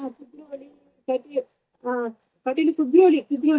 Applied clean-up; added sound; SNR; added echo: neural mask model DeepFilterNet 3.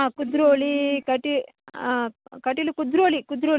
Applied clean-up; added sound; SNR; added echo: none; none; none; none.